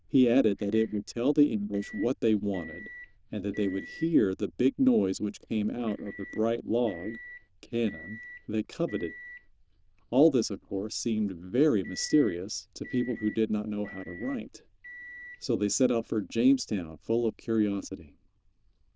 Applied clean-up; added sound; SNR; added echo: neural diffusion model UNIVERSE++.